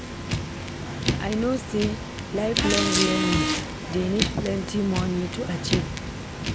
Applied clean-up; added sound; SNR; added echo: none; Car; -1 dB; none.